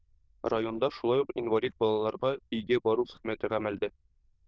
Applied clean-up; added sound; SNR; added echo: neural diffusion model UNIVERSE++.